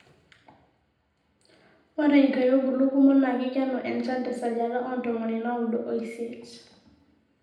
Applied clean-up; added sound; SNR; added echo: none; none; none; reverberation time 0.8 s.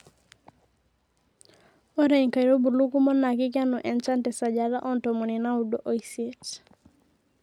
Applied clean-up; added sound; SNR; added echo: none; none; none; none.